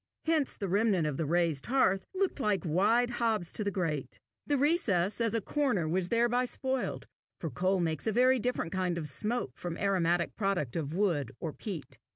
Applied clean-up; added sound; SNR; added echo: none; none; none; none.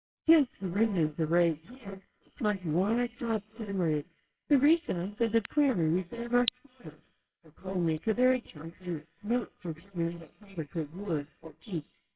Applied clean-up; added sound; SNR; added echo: neural separator model SepFormer WHAMR!.